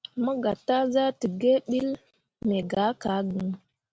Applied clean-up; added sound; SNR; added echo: none; none; none; none.